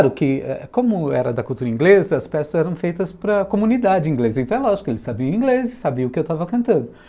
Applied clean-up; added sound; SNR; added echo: none; none; none; none.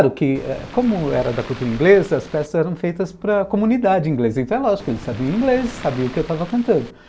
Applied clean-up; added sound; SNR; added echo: none; Waves, surf; 16 dB; none.